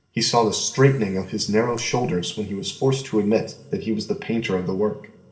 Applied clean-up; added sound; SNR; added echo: neural separator model SepFormer DNS4.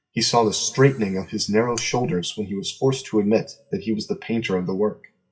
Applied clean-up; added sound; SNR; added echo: classical method WPE with log-MMSE.